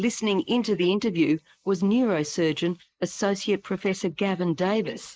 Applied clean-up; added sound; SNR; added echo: neural mask model Resemble Enhance denoiser.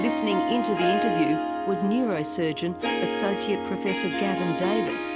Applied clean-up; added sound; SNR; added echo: none; Harp; 0 dB; none.